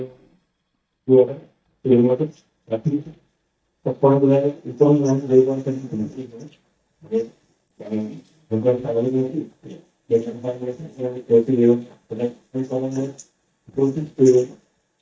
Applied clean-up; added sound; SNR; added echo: neural mask model DeepFilterNet 3.